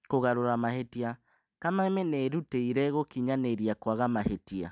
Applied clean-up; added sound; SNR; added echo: none; none; none; none.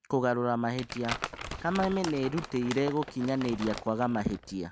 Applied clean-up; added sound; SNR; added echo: none; Crumpling, crinkling; 10 dB; none.